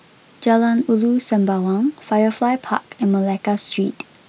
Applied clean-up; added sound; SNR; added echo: none; none; none; none.